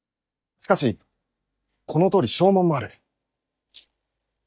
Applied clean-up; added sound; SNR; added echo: neural mask model DeepFilterNet 3.